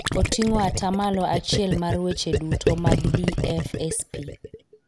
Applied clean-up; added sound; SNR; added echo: none; Gurgling; 0 dB; none.